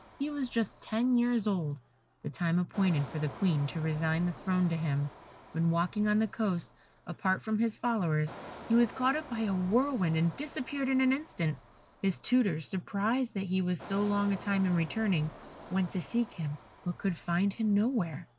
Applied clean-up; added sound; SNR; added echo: none; Engine; 20 dB; none.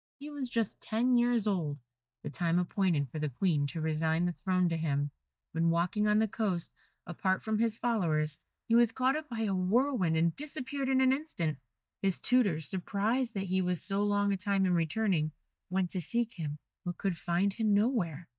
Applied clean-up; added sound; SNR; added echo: neural mask model DeepFilterNet 3.